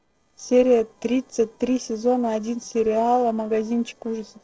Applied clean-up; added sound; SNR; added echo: neural separator model SepFormer DNS4.